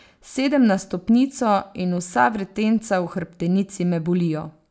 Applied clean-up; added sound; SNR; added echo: none; none; none; none.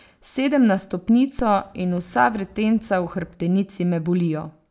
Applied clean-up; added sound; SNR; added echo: none; Dog; 20 dB; none.